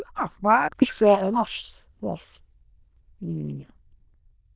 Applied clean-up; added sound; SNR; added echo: neural diffusion model UNIVERSE++.